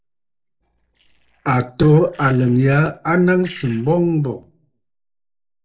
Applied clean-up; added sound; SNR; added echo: neural separator model SepFormer DNS4.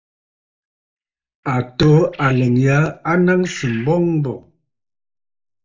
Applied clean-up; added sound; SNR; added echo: neural mask model DeepFilterNet 3.